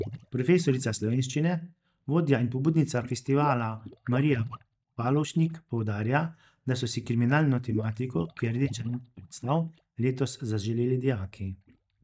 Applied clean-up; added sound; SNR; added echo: neural mask model DeepFilterNet 3.